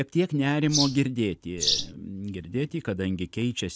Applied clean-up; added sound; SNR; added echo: none; Bird vocalization, bird call, bird song; 2 dB; none.